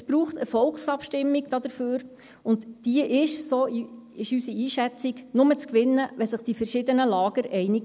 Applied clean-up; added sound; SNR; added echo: none; none; none; none.